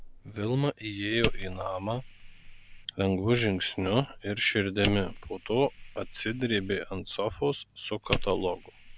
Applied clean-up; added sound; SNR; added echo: none; Fire; 7 dB; none.